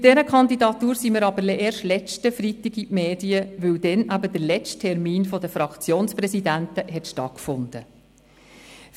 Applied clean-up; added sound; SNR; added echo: none; none; none; none.